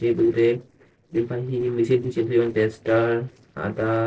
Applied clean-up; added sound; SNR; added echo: neural separator model SepFormer DNS4.